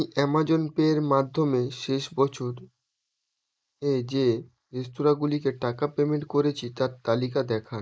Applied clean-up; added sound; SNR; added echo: neural mask model Resemble Enhance denoiser.